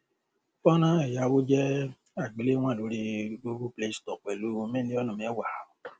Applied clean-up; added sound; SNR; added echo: none; none; none; none.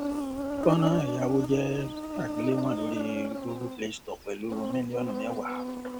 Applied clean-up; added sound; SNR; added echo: none; Insect; 3 dB; none.